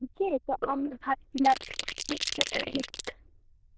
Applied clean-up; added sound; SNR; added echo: neural diffusion model UNIVERSE++.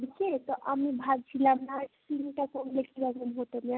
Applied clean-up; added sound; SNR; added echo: none; none; none; none.